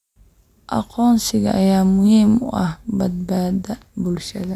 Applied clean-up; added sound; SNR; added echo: none; none; none; none.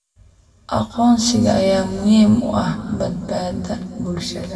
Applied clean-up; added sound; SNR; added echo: none; none; none; reverberation time 1.9 s.